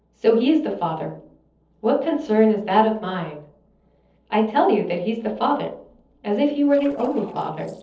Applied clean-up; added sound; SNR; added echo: neural separator model SepFormer DNS4.